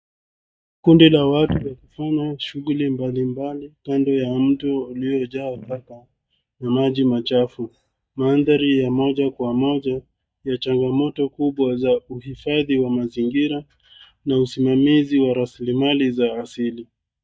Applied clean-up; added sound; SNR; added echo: neural mask model DeepFilterNet 3.